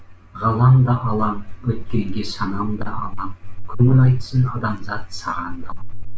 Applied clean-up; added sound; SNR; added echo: none; none; none; none.